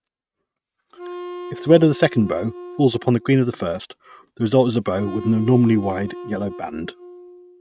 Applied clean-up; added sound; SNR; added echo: neural mask model RNNoise.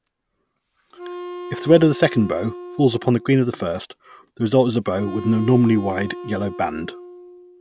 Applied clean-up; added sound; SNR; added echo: none; Wind instrument, woodwind instrument; 15 dB; none.